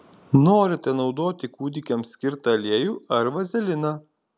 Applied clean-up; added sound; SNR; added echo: none; none; none; none.